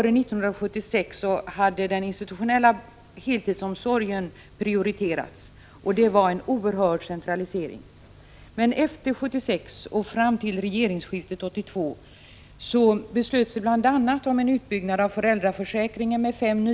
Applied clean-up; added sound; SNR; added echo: none; none; none; none.